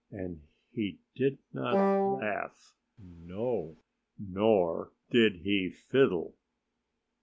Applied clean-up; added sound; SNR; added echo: none; Wind instrument, woodwind instrument; -4 dB; none.